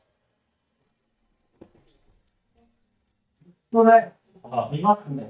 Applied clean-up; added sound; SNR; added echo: neural mask model DeepFilterNet 3.